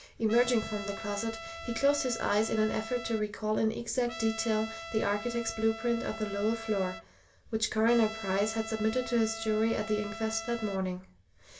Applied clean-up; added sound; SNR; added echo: none; Trumpet; 12 dB; reverberation time 0.2 s.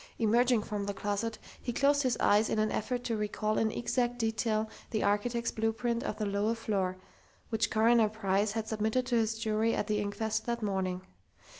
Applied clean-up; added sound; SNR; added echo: none; none; none; none.